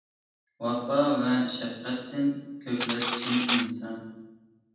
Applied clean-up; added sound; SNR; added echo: none; Cutlery, silverware; 0 dB; reverberation time 1.2 s.